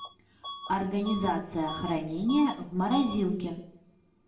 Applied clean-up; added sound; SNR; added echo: none; Bus / Alarm; 14 dB; reverberation time 0.6 s.